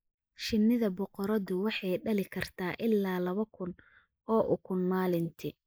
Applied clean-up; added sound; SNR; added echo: neural mask model Resemble Enhance denoiser.